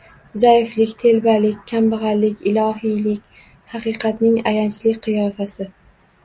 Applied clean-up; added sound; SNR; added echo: none; none; none; none.